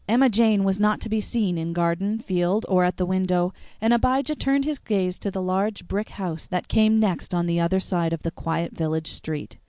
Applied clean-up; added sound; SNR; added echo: none; none; none; none.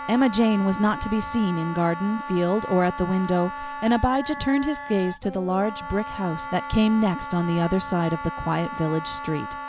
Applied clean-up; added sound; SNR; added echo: none; Wind instrument, woodwind instrument; 10 dB; none.